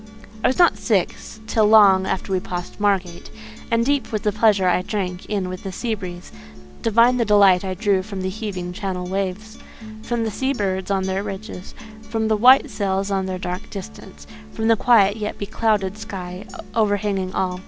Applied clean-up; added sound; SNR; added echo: none; Acoustic guitar; 19 dB; none.